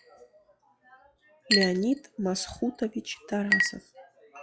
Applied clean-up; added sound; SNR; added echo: classical method log-MMSE.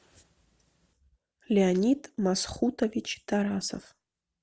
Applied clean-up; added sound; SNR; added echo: none; none; none; none.